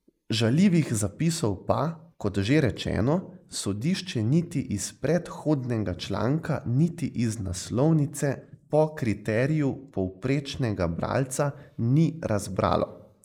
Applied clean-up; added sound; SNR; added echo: neural mask model Resemble Enhance denoiser.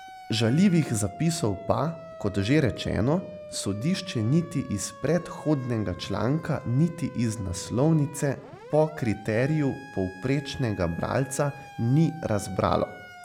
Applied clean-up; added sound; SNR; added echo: none; Siren; 17 dB; none.